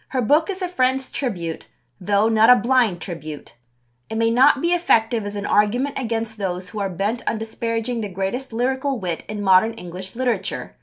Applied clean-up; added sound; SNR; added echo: none; none; none; none.